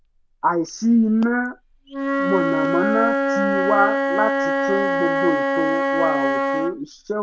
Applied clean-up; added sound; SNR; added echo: none; Wind instrument, woodwind instrument; -1 dB; none.